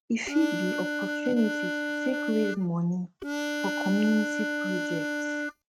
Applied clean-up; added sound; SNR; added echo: neural mask model RNNoise.